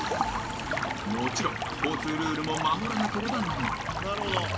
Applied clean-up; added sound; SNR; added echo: none; Stream; 2 dB; reverberation time 1.4 s.